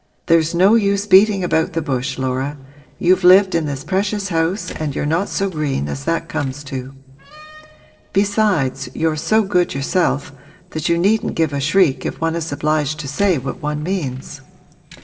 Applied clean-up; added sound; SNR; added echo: neural separator model SepFormer DNS4.